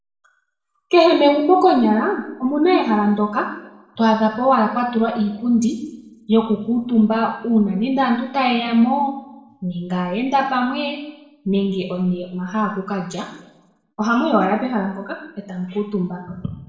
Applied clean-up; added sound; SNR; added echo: none; none; none; reverberation time 0.8 s.